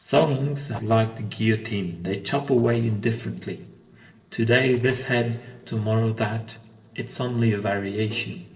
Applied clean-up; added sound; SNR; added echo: neural separator model SepFormer DNS4.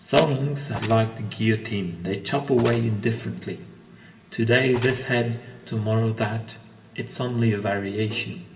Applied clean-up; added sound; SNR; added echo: none; Mechanisms; 19 dB; reverberation time 2.2 s.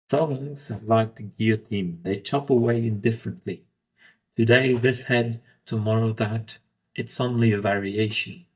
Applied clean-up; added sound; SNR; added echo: neural mask model DeepFilterNet 3.